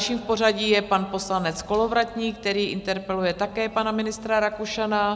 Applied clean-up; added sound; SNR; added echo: none; none; none; none.